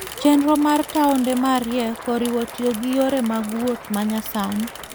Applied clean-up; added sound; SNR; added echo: none; Applause + Mechanisms / Bicycle; 14 dB; none.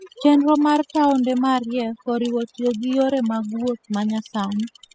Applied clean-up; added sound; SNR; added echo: classical method spectral subtraction.